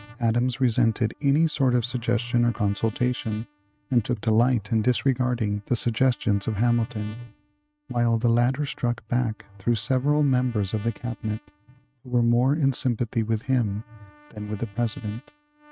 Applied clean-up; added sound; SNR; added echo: neural mask model RNNoise.